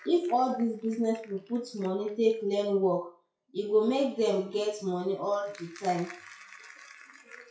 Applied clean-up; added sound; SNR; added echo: classical method WPE with log-MMSE.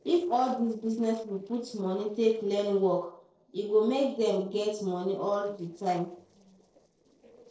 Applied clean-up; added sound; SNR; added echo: neural separator model SepFormer DNS4.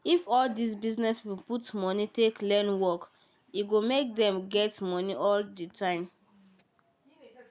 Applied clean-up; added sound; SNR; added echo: none; none; none; none.